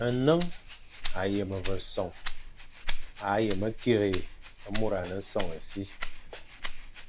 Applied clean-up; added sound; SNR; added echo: none; Rattle (instrument); 0 dB; none.